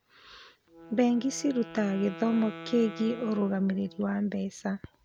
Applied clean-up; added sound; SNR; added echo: none; Wind instrument, woodwind instrument; 16 dB; none.